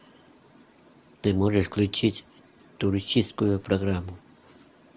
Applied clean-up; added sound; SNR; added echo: none; none; none; none.